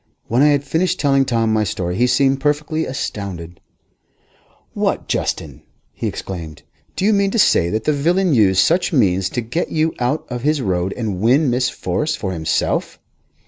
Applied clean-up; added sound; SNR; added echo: none; none; none; none.